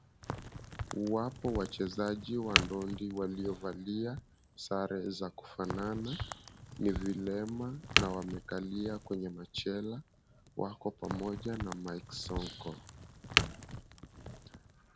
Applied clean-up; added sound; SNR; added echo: none; Crack; 2 dB; none.